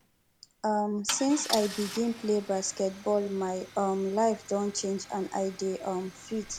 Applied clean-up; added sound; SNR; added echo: none; Idling / Engine starting / Car; 13 dB; none.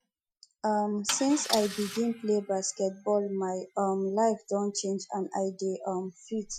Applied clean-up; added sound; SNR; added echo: classical method Wiener filter.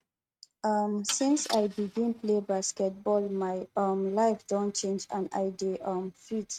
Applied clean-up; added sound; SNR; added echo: neural mask model RNNoise.